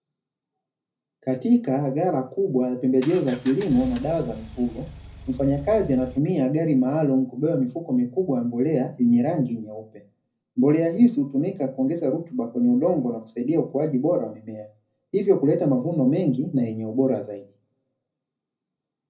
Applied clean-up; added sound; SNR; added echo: none; Engine; 16 dB; reverberation time 0.4 s.